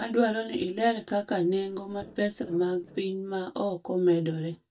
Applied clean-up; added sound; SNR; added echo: neural mask model DeepFilterNet 3.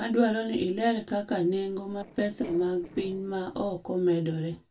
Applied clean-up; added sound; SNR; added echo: neural separator model SepFormer DNS4.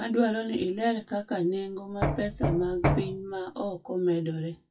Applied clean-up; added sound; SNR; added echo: classical method WPE with log-MMSE.